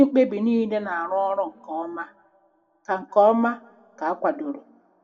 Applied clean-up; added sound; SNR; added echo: none; none; none; reverberation time 0.9 s.